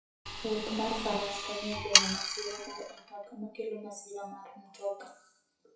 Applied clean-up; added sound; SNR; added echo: classical method WPE with log-MMSE.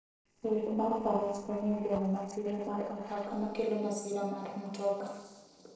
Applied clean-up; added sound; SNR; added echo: neural separator model SepFormer DNS4.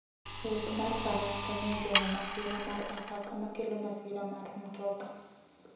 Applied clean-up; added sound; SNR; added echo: none; Sawing; -3 dB; reverberation time 1.0 s.